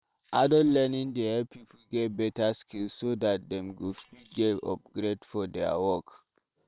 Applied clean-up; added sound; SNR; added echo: neural separator model SepFormer WHAM!.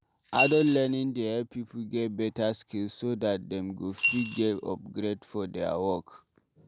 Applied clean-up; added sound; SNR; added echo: none; Coin (dropping) / Glass; 3 dB; none.